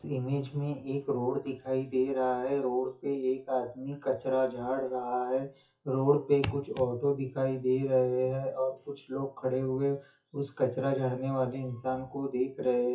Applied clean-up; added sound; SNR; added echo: classical method WPE with log-MMSE.